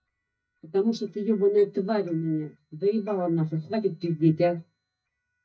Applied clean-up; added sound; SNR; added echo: neural mask model DeepFilterNet 3.